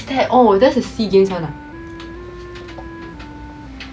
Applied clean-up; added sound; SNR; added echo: none; Wind instrument, woodwind instrument; 18 dB; none.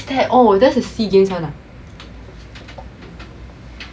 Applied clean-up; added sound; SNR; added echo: none; none; none; none.